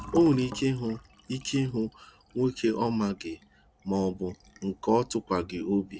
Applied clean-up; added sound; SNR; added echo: none; Fill (with liquid); 19 dB; none.